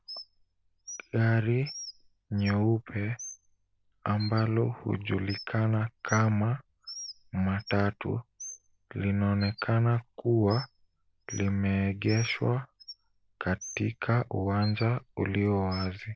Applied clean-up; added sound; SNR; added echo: none; Bird; 18 dB; none.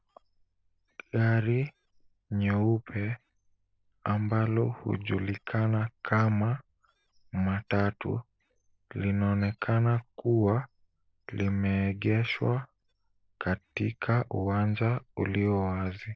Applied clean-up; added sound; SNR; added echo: neural separator model SepFormer DNS4.